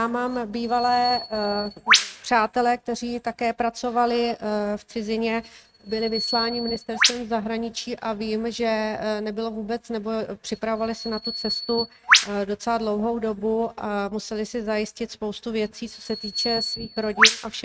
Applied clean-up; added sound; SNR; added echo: neural mask model RNNoise.